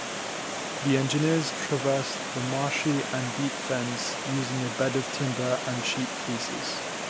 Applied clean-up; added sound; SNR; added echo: none; Water; 3 dB; none.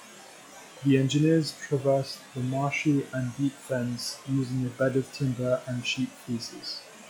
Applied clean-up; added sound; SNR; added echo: classical method log-MMSE.